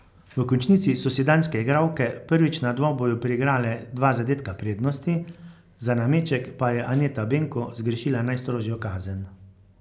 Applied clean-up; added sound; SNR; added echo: none; none; none; none.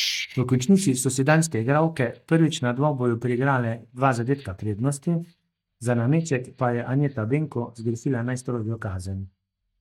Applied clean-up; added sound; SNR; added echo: neural mask model DeepFilterNet 3.